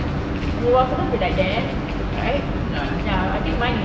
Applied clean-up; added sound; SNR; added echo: none; none; none; reverberation time 1.8 s.